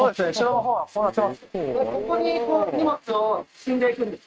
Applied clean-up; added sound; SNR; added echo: neural mask model RNNoise.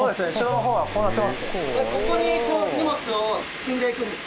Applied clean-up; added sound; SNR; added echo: none; Buzz; 9 dB; none.